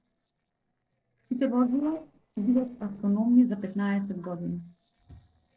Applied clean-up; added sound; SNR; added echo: neural separator model SepFormer DNS4.